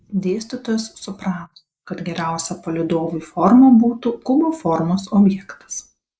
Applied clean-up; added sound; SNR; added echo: neural mask model Resemble Enhance denoiser.